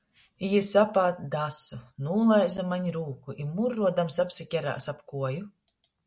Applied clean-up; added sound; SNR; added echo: none; none; none; none.